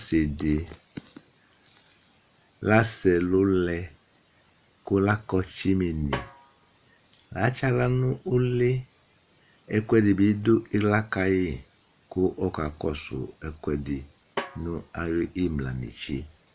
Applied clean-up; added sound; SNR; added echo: none; Snare drum; 13 dB; none.